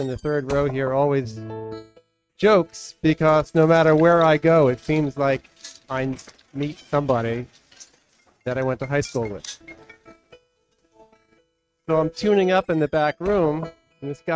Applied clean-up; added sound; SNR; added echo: neural mask model RNNoise.